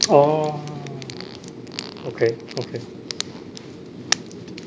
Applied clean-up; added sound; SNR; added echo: none; none; none; none.